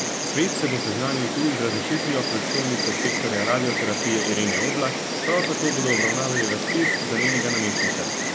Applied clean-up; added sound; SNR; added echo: none; Insect; -2 dB; none.